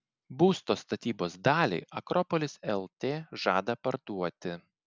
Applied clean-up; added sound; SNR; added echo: none; none; none; none.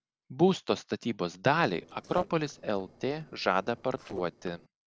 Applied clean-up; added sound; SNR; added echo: neural separator model SepFormer DNS4.